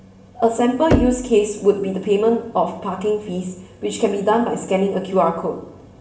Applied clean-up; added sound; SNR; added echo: none; Knock; 7 dB; reverberation time 0.9 s.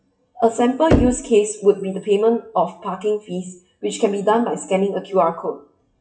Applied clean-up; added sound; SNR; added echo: classical method WPE with log-MMSE.